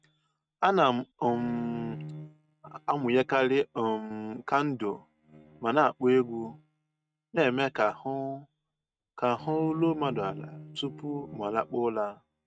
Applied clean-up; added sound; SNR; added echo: neural mask model RNNoise.